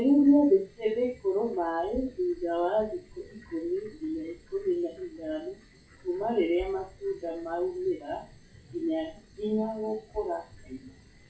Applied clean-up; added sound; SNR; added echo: classical method WPE with log-MMSE.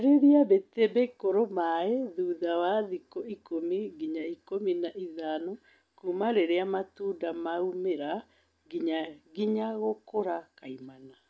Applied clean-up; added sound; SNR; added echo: none; none; none; none.